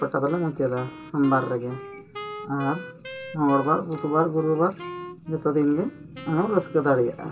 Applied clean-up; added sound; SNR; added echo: none; Wind instrument, woodwind instrument; 15 dB; reverberation time 0.2 s.